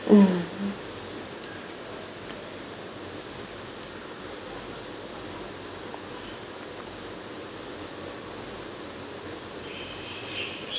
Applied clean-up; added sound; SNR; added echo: none; none; none; none.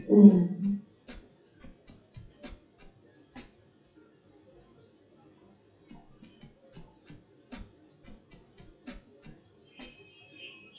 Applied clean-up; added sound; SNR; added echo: classical method WPE with log-MMSE.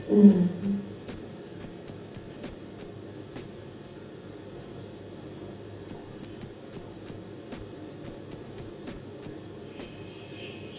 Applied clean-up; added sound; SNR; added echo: none; Scratching (performance technique); 19 dB; reverberation time 0.6 s.